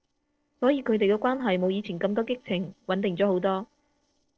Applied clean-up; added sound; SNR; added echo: neural separator model SepFormer DNS4.